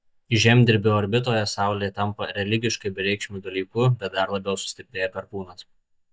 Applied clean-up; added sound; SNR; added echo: neural mask model DeepFilterNet 3.